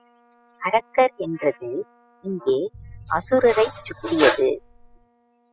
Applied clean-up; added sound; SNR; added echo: classical method spectral subtraction.